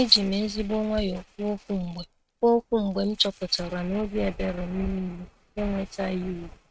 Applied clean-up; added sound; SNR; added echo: neural mask model RNNoise.